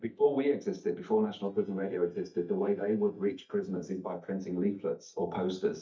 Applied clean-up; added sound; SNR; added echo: neural mask model DeepFilterNet 3.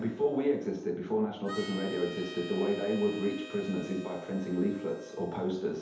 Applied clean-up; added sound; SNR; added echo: none; Harmonica; 15 dB; reverberation time 2.2 s.